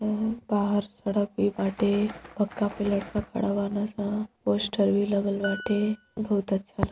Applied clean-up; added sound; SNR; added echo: none; Piano + Bird; 16 dB; none.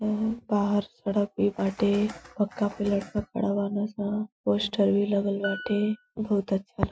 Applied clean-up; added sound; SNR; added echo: classical method Wiener filter.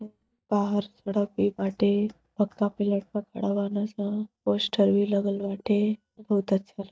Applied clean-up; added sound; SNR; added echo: neural mask model DeepFilterNet 3.